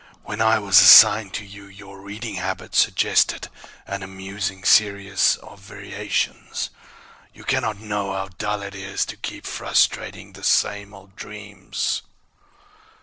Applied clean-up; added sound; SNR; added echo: none; none; none; none.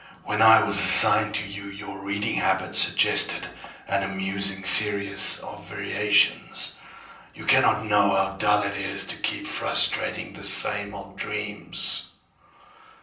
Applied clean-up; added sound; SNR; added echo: none; none; none; reverberation time 0.6 s.